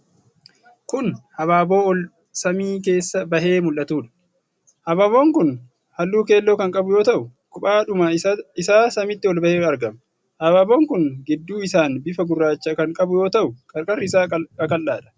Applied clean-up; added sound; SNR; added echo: none; none; none; none.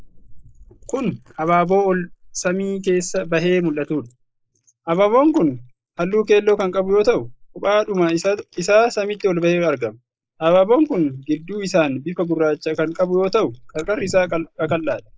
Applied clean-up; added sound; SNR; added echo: neural mask model Resemble Enhance denoiser.